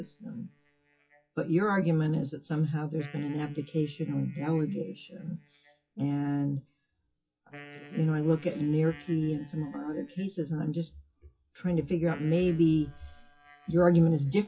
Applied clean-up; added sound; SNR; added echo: classical method WPE with log-MMSE.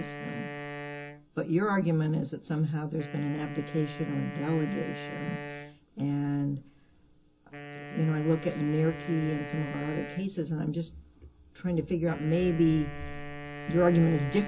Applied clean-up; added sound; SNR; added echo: none; Wind instrument, woodwind instrument; 12 dB; reverberation time 0.2 s.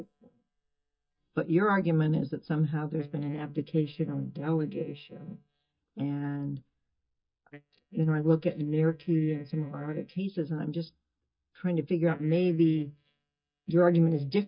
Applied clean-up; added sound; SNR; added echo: neural mask model DeepFilterNet 3.